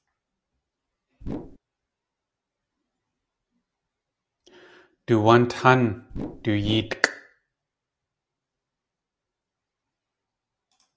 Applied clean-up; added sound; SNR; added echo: none; Whoosh, swoosh, swish; 6 dB; none.